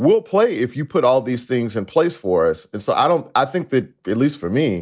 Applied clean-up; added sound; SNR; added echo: none; none; none; none.